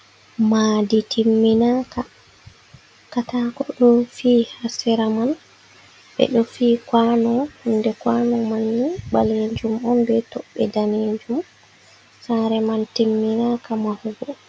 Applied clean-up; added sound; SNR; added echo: none; none; none; none.